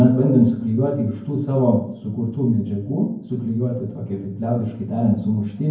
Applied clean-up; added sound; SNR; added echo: none; none; none; reverberation time 0.9 s.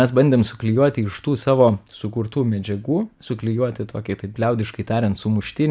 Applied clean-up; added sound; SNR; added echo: none; none; none; none.